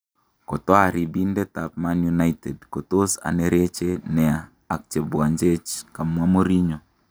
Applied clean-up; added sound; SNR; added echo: none; none; none; none.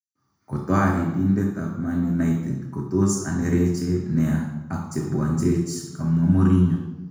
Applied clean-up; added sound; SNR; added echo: none; none; none; reverberation time 1.0 s.